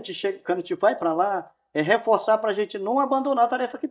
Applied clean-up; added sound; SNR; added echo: neural mask model DeepFilterNet 3.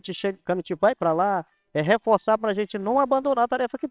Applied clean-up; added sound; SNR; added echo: neural separator model SepFormer WHAMR!.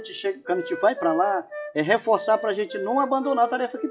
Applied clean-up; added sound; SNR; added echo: classical method WPE with log-MMSE.